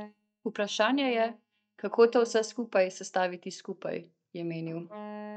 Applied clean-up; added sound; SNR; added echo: neural mask model DeepFilterNet 3.